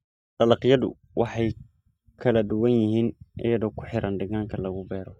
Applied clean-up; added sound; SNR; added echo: neural mask model DeepFilterNet 3.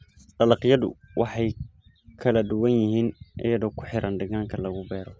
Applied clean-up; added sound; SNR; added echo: none; none; none; none.